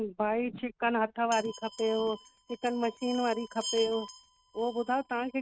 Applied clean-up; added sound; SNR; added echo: neural mask model RNNoise.